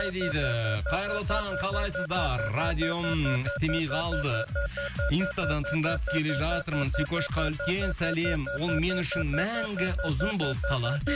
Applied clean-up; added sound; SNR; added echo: none; Alarm / Keyboard (musical); 6 dB; none.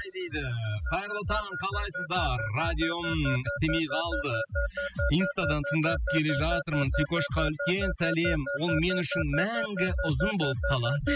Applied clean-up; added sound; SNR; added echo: classical method spectral subtraction.